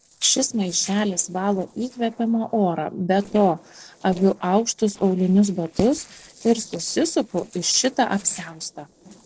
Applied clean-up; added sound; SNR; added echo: neural separator model SepFormer DNS4.